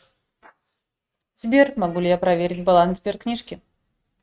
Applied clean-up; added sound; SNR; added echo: neural mask model RNNoise.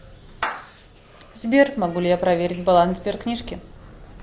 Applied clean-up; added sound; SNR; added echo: none; Meow / Clapping; 15 dB; none.